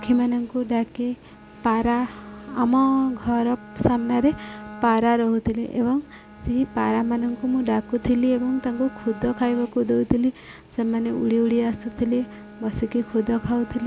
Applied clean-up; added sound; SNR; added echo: none; Bowed string instrument; 19 dB; none.